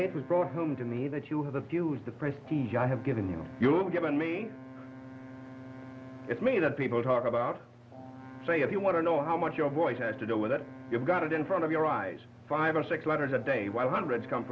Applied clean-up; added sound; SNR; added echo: none; Brass instrument; 17 dB; none.